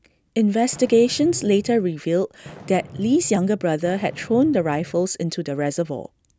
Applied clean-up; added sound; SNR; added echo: none; Fireworks; 18 dB; none.